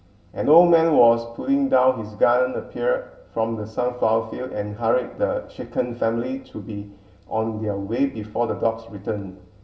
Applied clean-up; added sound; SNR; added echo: none; none; none; reverberation time 0.2 s.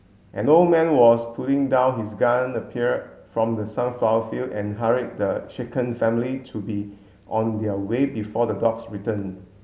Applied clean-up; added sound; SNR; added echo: none; none; none; none.